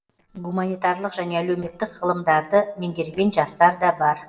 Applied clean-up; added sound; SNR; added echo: neural separator model SepFormer DNS4.